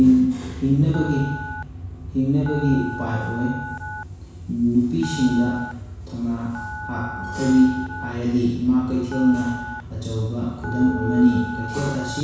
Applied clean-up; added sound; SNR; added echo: none; Telephone; 14 dB; reverberation time 1.1 s.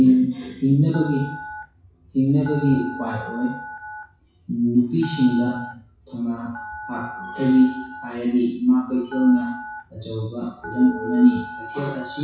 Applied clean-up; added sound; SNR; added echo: classical method WPE with log-MMSE.